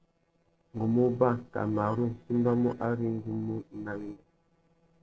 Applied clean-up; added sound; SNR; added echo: neural separator model SepFormer DNS4.